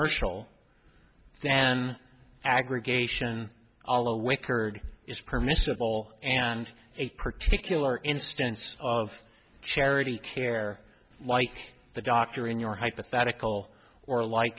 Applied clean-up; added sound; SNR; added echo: none; none; none; none.